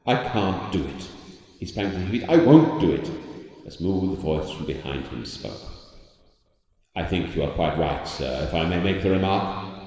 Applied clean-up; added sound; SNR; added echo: none; none; none; reverberation time 2.2 s.